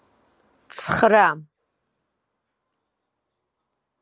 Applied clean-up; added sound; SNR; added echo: none; none; none; none.